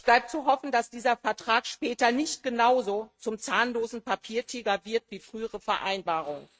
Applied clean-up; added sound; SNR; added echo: neural mask model RNNoise.